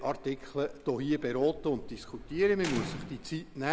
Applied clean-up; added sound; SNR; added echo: none; Sliding door + Slam; 12 dB; none.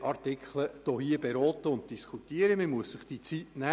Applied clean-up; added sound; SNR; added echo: none; none; none; none.